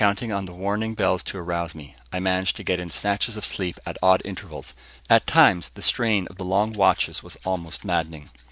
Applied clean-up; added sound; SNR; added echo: none; Rattle / Rattle (instrument); 19 dB; none.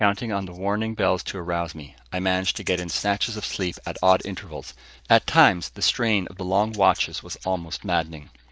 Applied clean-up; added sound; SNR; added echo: neural mask model DeepFilterNet 3.